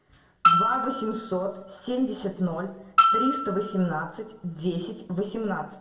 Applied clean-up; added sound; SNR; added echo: none; Bell; -3 dB; reverberation time 0.6 s.